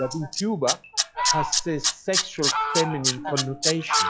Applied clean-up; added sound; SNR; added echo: classical method log-MMSE.